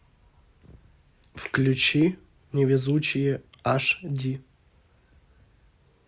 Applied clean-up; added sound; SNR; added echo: none; none; none; none.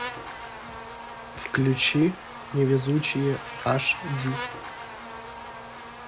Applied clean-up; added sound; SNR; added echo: none; Buzz; 10 dB; none.